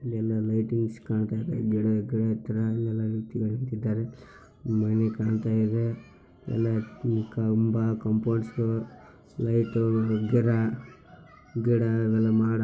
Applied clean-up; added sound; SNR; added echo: none; none; none; none.